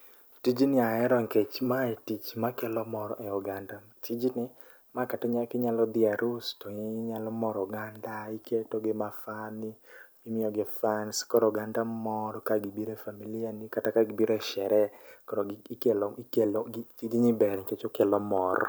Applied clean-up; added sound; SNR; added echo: none; none; none; none.